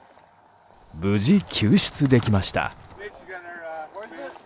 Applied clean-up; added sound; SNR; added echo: none; Crackle; 20 dB; none.